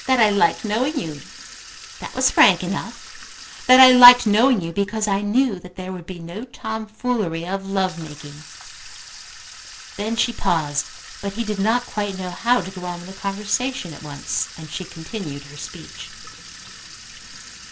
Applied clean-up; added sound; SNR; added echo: none; Sink (filling or washing) / Water tap, faucet; 18 dB; none.